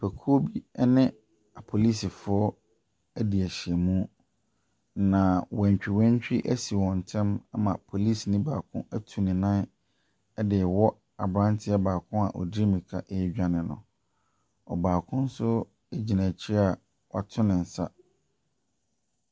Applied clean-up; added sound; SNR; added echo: none; none; none; none.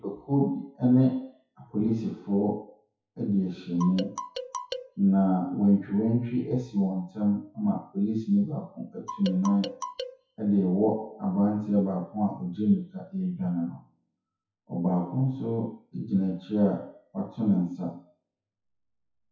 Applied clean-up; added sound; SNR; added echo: classical method WPE with log-MMSE.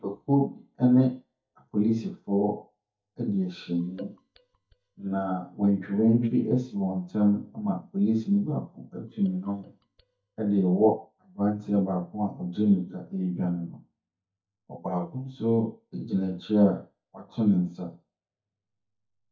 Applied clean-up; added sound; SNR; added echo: neural mask model DeepFilterNet 3.